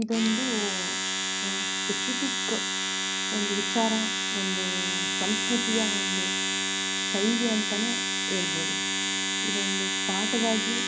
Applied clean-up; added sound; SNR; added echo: none; Domestic sounds, home sounds; -4 dB; none.